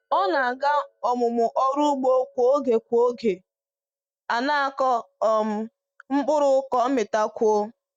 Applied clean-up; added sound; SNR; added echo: neural mask model DeepFilterNet 3.